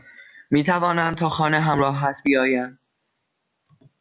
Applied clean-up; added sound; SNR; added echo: none; none; none; none.